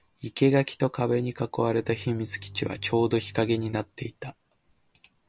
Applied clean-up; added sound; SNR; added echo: none; Bowed string instrument; 19 dB; none.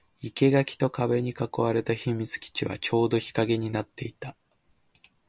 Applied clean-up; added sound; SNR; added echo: none; none; none; none.